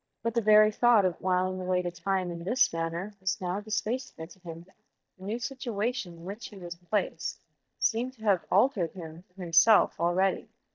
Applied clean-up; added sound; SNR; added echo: neural mask model DeepFilterNet 3.